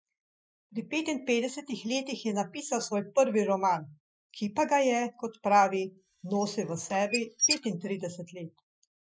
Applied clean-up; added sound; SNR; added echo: classical method Wiener filter.